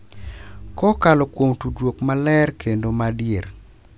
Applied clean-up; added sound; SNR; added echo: none; none; none; none.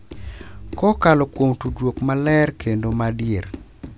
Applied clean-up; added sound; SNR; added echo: none; Run; 19 dB; none.